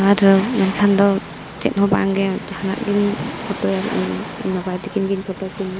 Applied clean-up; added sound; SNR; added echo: none; Waves, surf; 13 dB; none.